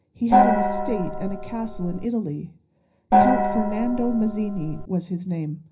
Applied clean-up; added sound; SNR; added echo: none; Gong; -4 dB; reverberation time 0.4 s.